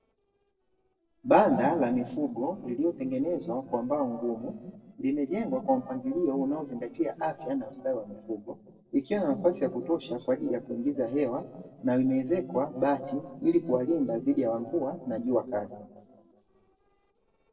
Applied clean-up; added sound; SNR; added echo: neural separator model SepFormer DNS4.